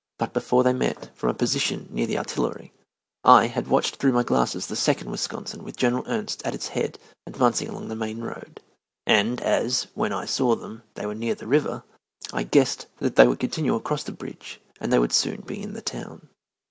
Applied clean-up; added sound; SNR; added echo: none; none; none; none.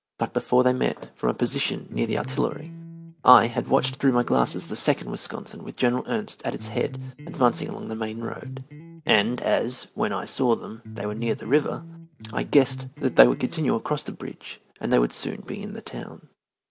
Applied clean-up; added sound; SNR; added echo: none; Electric guitar; 13 dB; none.